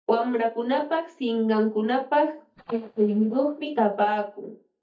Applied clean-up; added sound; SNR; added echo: neural mask model DeepFilterNet 3.